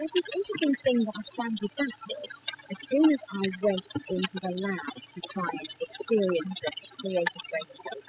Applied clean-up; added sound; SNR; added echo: classical method spectral subtraction.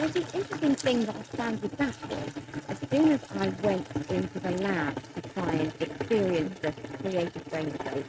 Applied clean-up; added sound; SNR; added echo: neural mask model RNNoise.